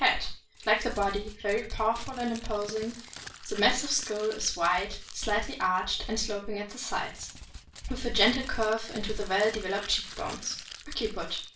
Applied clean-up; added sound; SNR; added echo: none; Crumpling, crinkling; 17 dB; reverberation time 0.3 s.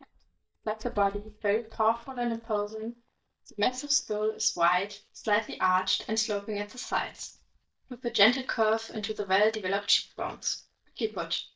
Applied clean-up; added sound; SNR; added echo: neural mask model DeepFilterNet 3.